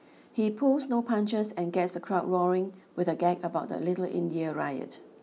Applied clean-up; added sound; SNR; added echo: none; none; none; none.